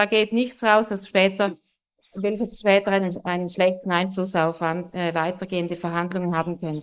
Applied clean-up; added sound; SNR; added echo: neural mask model Resemble Enhance denoiser.